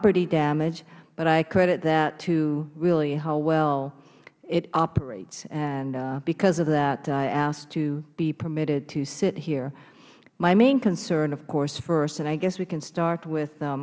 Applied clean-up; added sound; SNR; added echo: none; none; none; none.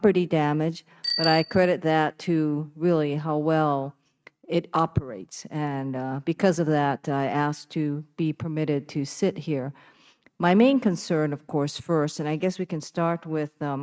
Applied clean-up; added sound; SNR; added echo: neural mask model RNNoise.